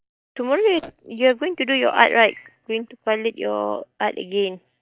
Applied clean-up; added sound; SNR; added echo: neural mask model DeepFilterNet 3.